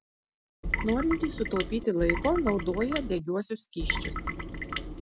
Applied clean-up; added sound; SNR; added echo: none; Trickle, dribble / Water tap, faucet; 3 dB; none.